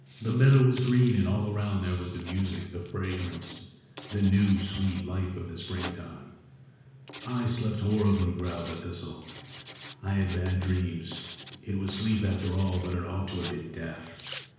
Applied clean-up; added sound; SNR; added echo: none; Writing; 15 dB; reverberation time 1.1 s.